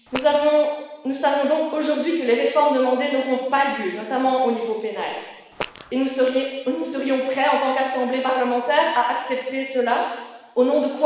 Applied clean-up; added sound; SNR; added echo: none; Fart; 11 dB; reverberation time 1.1 s.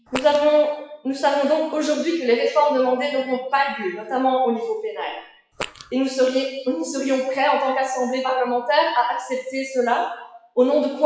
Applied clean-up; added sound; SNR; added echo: classical method WPE with log-MMSE.